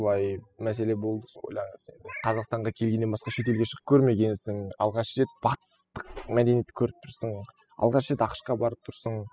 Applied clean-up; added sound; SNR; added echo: classical method spectral subtraction.